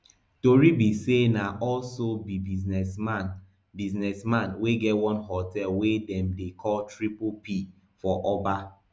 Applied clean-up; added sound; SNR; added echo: none; none; none; none.